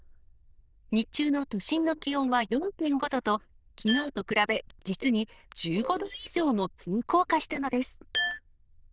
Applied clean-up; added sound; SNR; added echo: neural diffusion model UNIVERSE++.